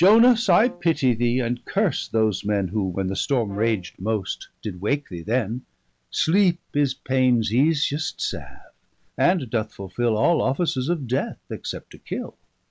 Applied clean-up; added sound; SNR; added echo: none; Brass instrument; 20 dB; none.